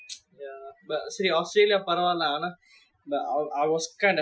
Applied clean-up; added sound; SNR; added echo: classical method Wiener filter.